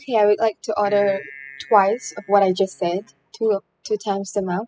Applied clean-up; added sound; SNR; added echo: classical method spectral subtraction.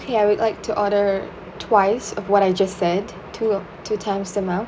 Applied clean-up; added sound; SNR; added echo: none; none; none; none.